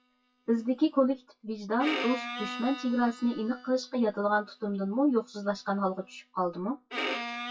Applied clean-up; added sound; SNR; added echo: classical method WPE with log-MMSE.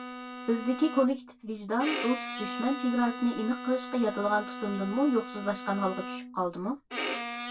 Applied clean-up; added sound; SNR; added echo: none; Bowed string instrument; 8 dB; reverberation time 0.1 s.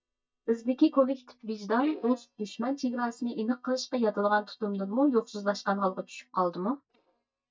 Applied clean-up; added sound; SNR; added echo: neural mask model DeepFilterNet 3.